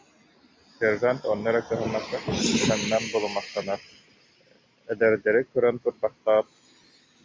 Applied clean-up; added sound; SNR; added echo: none; none; none; none.